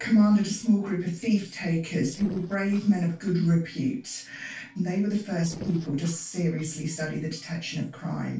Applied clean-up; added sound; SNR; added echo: neural separator model SepFormer DNS4.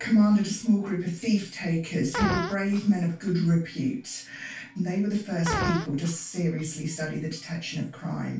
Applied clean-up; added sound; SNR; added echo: none; Fart; 8 dB; reverberation time 0.2 s.